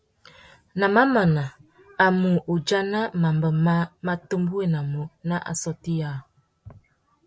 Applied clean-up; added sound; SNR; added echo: none; none; none; none.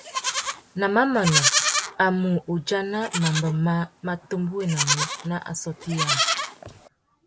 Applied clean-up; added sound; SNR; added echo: none; Livestock, farm animals, working animals; 2 dB; none.